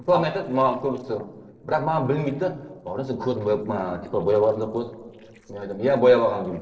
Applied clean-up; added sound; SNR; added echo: neural separator model SepFormer DNS4.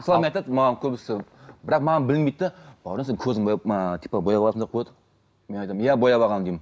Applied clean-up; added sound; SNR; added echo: none; none; none; none.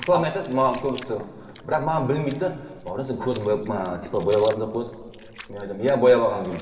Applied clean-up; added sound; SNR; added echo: none; Chewing, mastication; 18 dB; reverberation time 2.9 s.